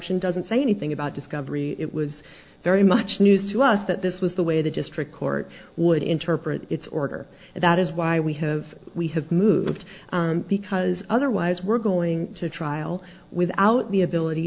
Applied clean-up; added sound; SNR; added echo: none; none; none; none.